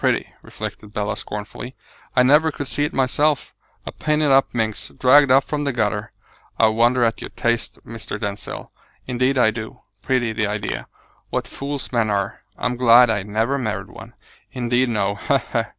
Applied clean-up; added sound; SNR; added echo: none; none; none; none.